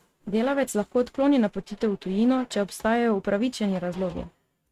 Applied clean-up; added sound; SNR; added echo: neural mask model RNNoise.